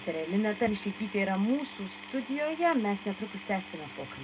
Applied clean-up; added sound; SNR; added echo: none; Power tool; 12 dB; reverberation time 0.2 s.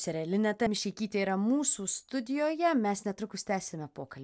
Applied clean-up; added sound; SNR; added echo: none; none; none; none.